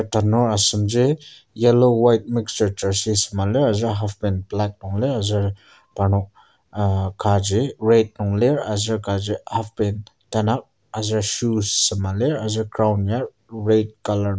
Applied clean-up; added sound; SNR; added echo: none; none; none; none.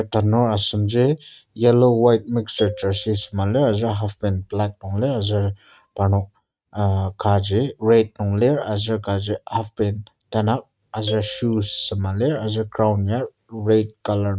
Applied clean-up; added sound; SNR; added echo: neural mask model RNNoise.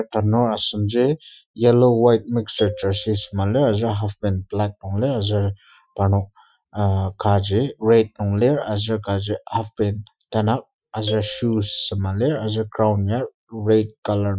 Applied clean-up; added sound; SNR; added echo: classical method Wiener filter.